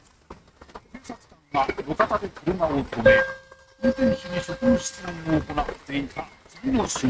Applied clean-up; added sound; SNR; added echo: neural mask model RNNoise.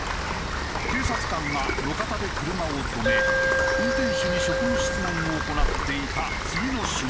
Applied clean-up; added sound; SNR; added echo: none; Rain + Alarm; -5 dB; none.